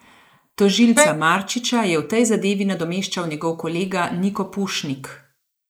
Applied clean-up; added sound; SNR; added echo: neural mask model Resemble Enhance denoiser.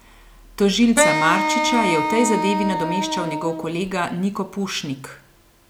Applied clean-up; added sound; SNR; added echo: none; Wind instrument, woodwind instrument; 0 dB; none.